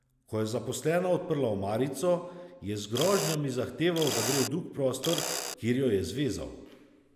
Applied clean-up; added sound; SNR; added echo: none; Mechanisms; 6 dB; none.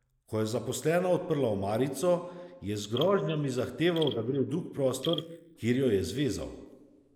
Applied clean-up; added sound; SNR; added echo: neural mask model Resemble Enhance denoiser.